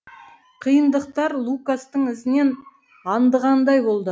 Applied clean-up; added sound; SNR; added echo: none; none; none; none.